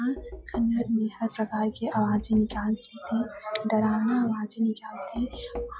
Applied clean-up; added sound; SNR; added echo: classical method log-MMSE.